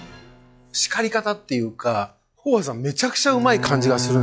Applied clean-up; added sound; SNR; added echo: classical method log-MMSE.